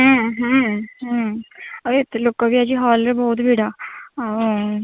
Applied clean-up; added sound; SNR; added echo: none; none; none; none.